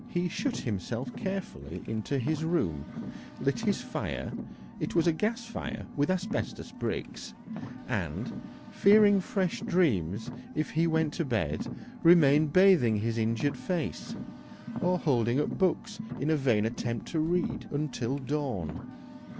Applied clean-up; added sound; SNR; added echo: none; Car; 10 dB; none.